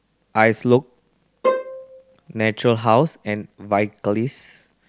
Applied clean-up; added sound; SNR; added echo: none; Bowed string instrument; 3 dB; none.